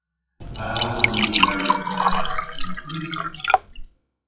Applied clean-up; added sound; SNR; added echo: classical method WPE with log-MMSE.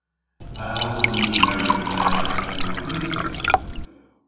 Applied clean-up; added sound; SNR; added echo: none; Liquid; -5 dB; reverberation time 2.2 s.